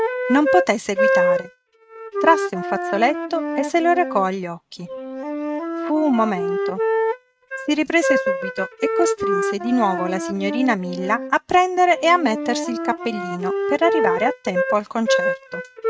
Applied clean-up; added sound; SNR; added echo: neural mask model RNNoise.